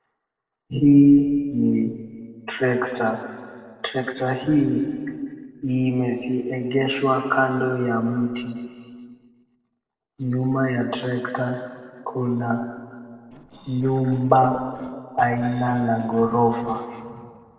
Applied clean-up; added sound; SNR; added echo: neural separator model SepFormer DNS4.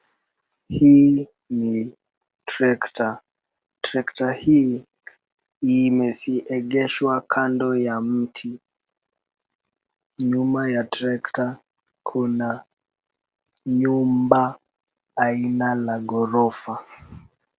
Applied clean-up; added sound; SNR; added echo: none; none; none; none.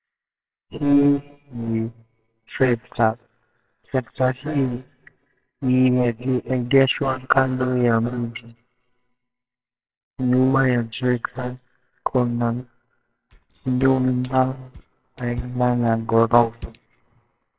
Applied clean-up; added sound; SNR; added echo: neural separator model SepFormer WHAMR!.